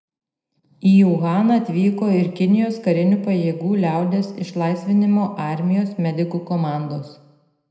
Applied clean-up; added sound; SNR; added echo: none; none; none; reverberation time 0.7 s.